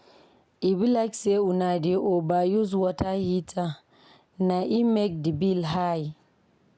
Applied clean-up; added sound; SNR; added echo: none; none; none; none.